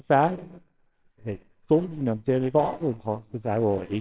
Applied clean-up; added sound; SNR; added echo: neural separator model SepFormer WHAMR!.